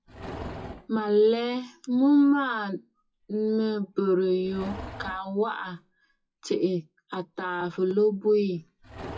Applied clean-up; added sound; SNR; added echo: classical method WPE with log-MMSE.